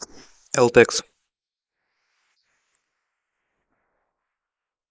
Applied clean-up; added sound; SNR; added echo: neural mask model Resemble Enhance denoiser.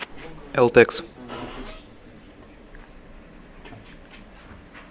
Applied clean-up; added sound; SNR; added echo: none; none; none; none.